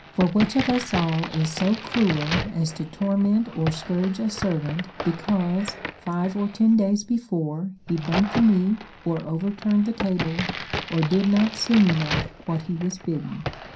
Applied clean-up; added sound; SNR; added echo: none; Crack; 10 dB; reverberation time 0.3 s.